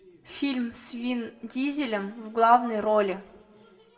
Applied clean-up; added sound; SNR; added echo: none; none; none; reverberation time 0.7 s.